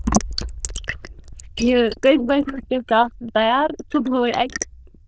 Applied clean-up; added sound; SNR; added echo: neural diffusion model UNIVERSE++.